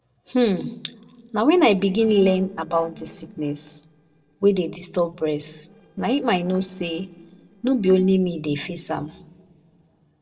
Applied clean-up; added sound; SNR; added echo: neural separator model SepFormer DNS4.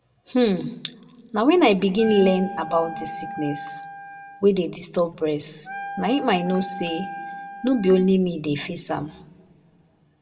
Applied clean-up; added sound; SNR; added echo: none; Wind instrument, woodwind instrument; 12 dB; reverberation time 0.3 s.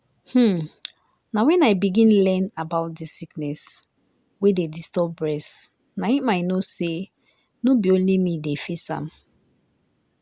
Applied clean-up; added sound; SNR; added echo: none; none; none; none.